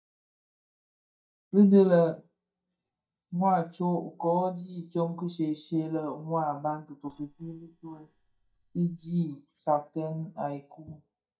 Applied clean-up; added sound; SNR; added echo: neural mask model DeepFilterNet 3.